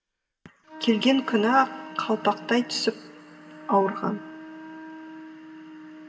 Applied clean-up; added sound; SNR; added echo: none; Wind instrument, woodwind instrument; 16 dB; reverberation time 1.5 s.